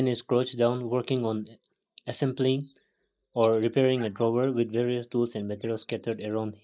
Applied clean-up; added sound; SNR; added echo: neural mask model DeepFilterNet 3.